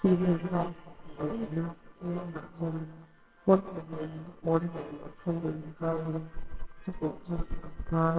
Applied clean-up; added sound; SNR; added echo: neural separator model SepFormer WHAMR!.